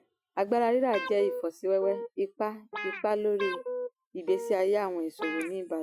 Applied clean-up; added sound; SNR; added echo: classical method Wiener filter.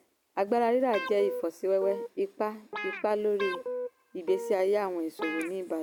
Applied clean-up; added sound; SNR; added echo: none; Guitar; 9 dB; none.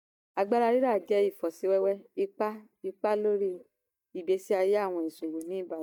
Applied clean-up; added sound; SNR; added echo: neural mask model DeepFilterNet 3.